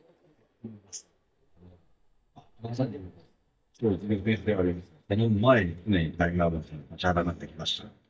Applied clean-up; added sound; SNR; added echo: neural mask model DeepFilterNet 3.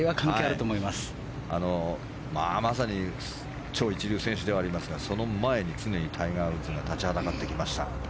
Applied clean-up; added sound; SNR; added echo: none; none; none; none.